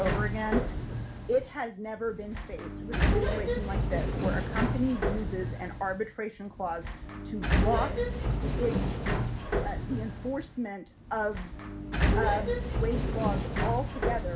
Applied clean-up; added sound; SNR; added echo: none; Sliding door; -4 dB; reverberation time 0.3 s.